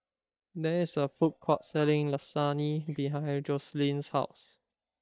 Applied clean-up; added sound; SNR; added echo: neural mask model DeepFilterNet 3.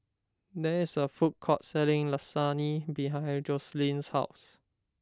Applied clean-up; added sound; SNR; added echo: none; none; none; none.